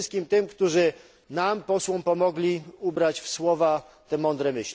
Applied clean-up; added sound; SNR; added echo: none; none; none; none.